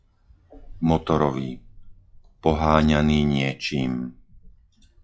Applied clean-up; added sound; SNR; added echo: classical method log-MMSE.